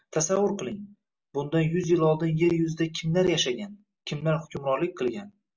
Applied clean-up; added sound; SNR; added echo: none; none; none; none.